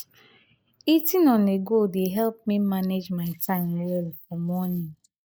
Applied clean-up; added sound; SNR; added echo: neural mask model Resemble Enhance denoiser.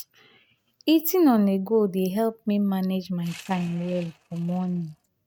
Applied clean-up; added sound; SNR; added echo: neural mask model RNNoise.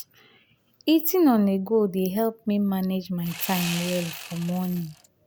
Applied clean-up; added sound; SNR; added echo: none; Sawing; 11 dB; none.